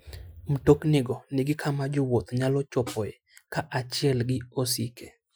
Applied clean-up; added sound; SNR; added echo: classical method Wiener filter.